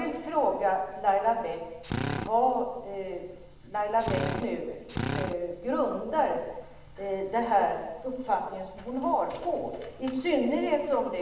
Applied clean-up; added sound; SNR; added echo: none; Drill; 4 dB; reverberation time 1.0 s.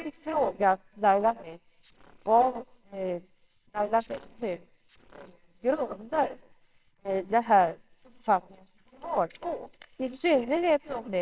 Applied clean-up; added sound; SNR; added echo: neural separator model SepFormer WHAMR!.